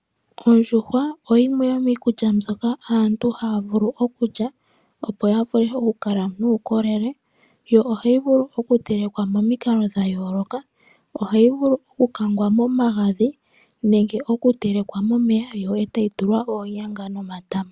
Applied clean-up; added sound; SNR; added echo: none; none; none; none.